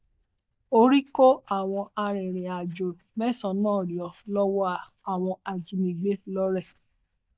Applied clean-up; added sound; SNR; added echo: neural mask model DeepFilterNet 3.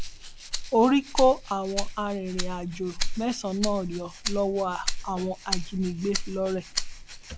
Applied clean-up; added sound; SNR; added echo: none; Rattle (instrument); 4 dB; none.